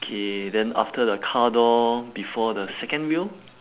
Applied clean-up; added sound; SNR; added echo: none; none; none; none.